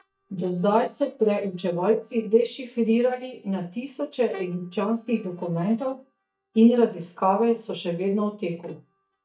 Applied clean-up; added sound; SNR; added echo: neural mask model DeepFilterNet 3.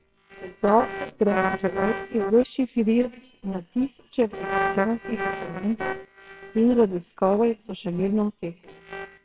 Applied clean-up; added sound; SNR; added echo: neural separator model SepFormer WHAMR!.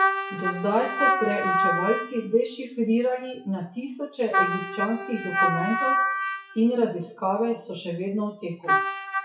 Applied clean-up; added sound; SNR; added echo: classical method WPE with log-MMSE.